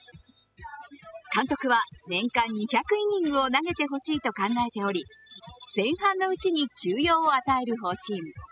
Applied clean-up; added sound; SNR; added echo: classical method spectral subtraction.